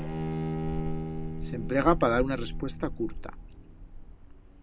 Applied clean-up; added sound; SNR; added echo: none; Wind + Bowed string instrument; 2 dB; none.